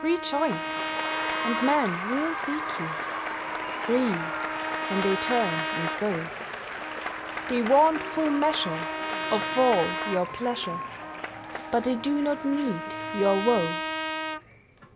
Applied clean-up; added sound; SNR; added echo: none; Applause + Trumpet; 4 dB; none.